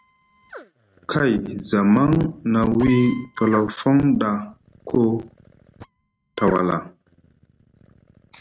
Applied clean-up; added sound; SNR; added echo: neural mask model RNNoise.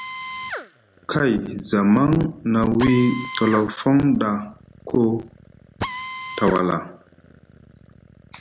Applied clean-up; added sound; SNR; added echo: none; Drill; 14 dB; none.